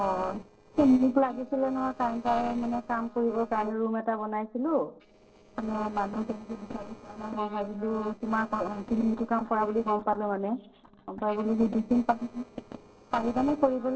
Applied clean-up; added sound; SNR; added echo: neural separator model SepFormer DNS4.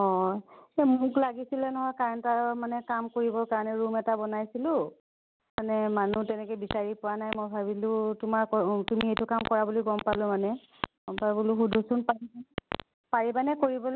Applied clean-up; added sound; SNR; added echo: none; none; none; none.